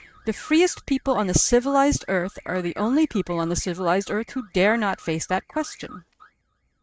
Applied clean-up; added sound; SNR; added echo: neural mask model RNNoise.